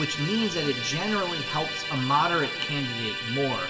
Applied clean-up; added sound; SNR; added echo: none; Musical instrument; 4 dB; reverberation time 1.7 s.